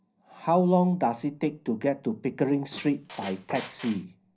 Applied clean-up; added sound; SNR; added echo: none; Squeak; 14 dB; reverberation time 0.5 s.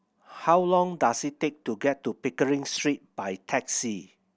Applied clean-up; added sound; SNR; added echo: none; none; none; none.